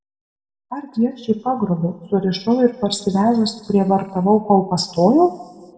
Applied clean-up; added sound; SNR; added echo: none; none; none; reverberation time 1.7 s.